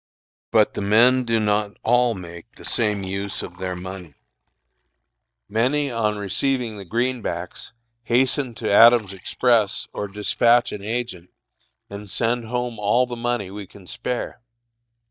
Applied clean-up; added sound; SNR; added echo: neural mask model DeepFilterNet 3.